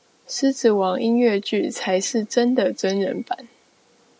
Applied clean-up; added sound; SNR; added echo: none; none; none; none.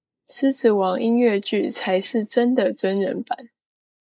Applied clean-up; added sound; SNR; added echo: neural mask model Resemble Enhance denoiser.